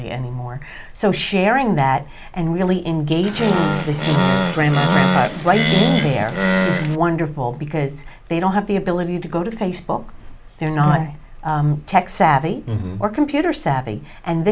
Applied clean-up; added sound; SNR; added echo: none; Animal; 0 dB; none.